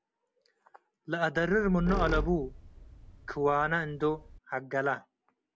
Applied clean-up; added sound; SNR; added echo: none; Squeak; 6 dB; none.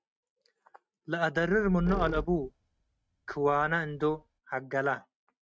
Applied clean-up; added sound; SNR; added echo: neural mask model RNNoise.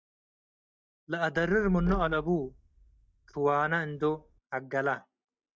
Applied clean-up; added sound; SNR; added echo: neural mask model DeepFilterNet 3.